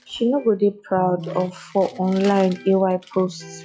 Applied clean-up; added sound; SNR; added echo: classical method log-MMSE.